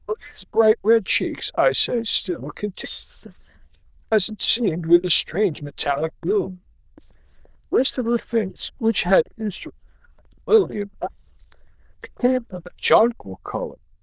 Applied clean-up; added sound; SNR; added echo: neural diffusion model UNIVERSE++.